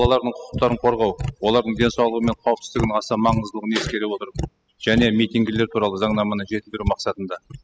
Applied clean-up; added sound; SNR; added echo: classical method spectral subtraction.